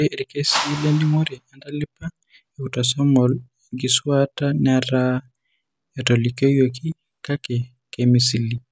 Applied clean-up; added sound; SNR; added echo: none; Whoosh, swoosh, swish; 8 dB; none.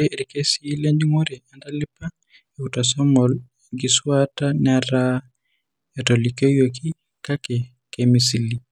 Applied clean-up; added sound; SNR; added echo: none; none; none; none.